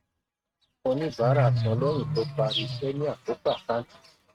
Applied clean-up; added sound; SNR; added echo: neural mask model RNNoise.